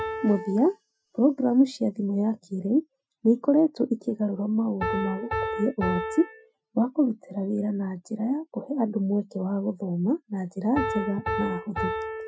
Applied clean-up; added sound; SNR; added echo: classical method Wiener filter.